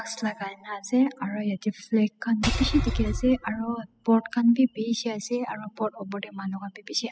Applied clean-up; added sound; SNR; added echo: classical method spectral subtraction.